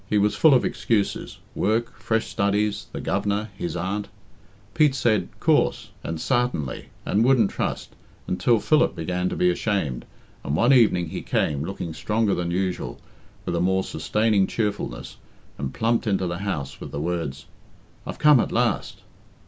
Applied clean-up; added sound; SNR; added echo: none; none; none; none.